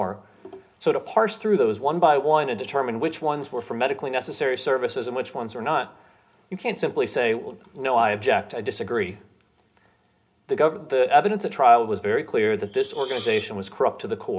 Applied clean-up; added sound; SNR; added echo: none; Hiss; 16 dB; reverberation time 0.3 s.